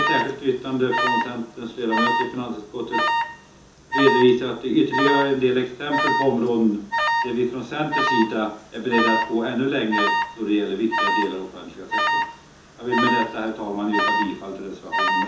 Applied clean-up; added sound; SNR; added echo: none; Alarm; 1 dB; reverberation time 0.6 s.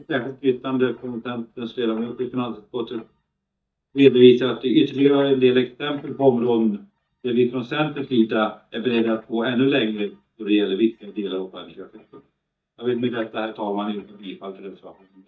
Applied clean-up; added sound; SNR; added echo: neural mask model DeepFilterNet 3.